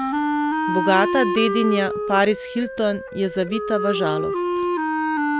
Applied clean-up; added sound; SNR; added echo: none; Wind instrument, woodwind instrument; 1 dB; none.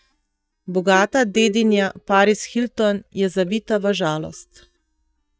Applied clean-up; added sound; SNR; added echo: neural mask model DeepFilterNet 3.